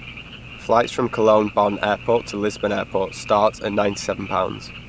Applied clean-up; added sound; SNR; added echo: none; Frog; 16 dB; none.